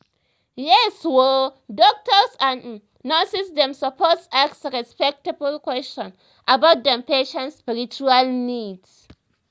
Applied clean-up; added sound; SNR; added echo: none; none; none; none.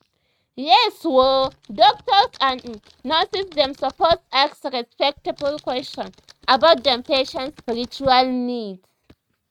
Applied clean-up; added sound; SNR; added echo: neural mask model RNNoise.